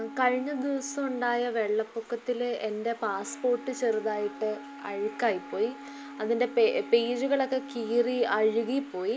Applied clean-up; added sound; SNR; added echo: none; Wind instrument, woodwind instrument; 16 dB; none.